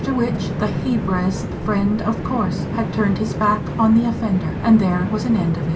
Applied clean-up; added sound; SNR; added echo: none; Train; 4 dB; reverberation time 0.2 s.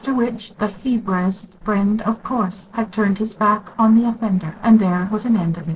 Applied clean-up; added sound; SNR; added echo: neural separator model SepFormer DNS4.